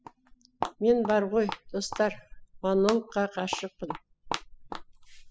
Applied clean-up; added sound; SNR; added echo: classical method spectral subtraction.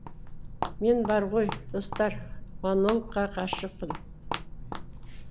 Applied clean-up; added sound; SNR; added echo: none; Walk, footsteps; 7 dB; none.